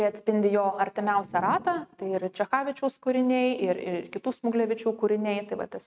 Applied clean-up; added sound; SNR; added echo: neural mask model RNNoise.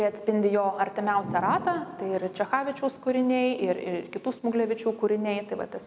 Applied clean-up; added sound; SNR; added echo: none; Thunder / Rain; 17 dB; none.